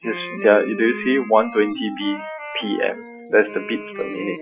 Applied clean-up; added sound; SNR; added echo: classical method Wiener filter.